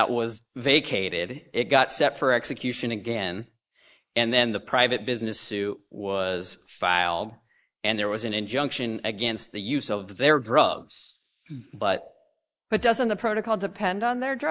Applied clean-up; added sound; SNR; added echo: neural mask model Resemble Enhance denoiser.